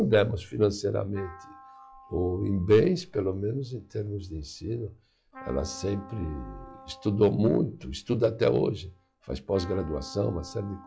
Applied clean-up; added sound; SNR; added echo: classical method log-MMSE.